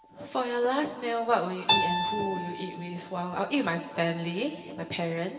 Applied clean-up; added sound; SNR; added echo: none; Keyboard (musical); 4 dB; reverberation time 2.3 s.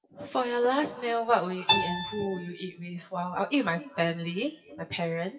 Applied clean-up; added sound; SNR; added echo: classical method WPE with log-MMSE.